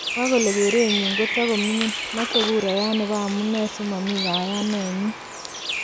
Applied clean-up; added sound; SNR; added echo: none; Bird; 4 dB; none.